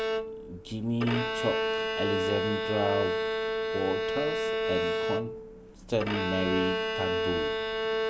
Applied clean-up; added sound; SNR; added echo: none; Bowed string instrument; -3 dB; none.